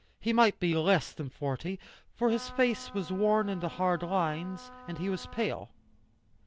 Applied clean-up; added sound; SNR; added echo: none; Trumpet; 18 dB; none.